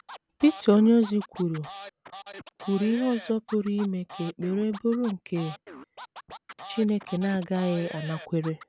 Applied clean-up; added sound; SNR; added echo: none; Scratching (performance technique); 17 dB; none.